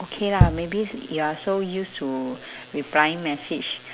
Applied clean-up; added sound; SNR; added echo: none; Knock; -3 dB; none.